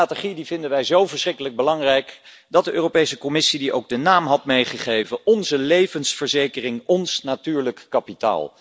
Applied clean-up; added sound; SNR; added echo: none; none; none; none.